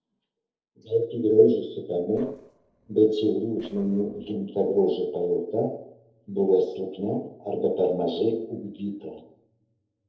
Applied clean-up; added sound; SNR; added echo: neural separator model SepFormer DNS4.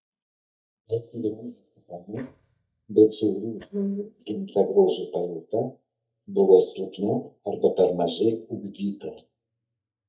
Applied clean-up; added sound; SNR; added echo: neural mask model DeepFilterNet 3.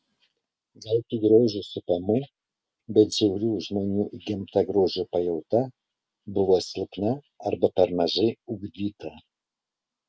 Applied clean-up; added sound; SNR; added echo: none; none; none; none.